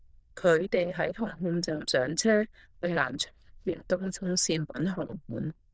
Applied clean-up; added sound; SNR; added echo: neural diffusion model UNIVERSE++.